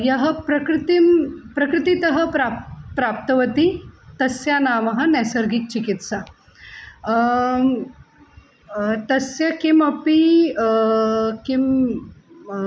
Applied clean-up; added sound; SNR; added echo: none; none; none; none.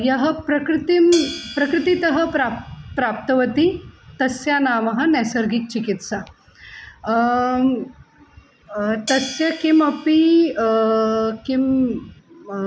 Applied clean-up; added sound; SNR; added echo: none; Hi-hat; 17 dB; none.